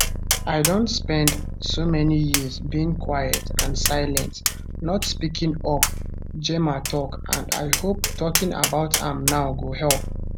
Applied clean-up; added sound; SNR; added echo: none; Purr + Tap; 1 dB; none.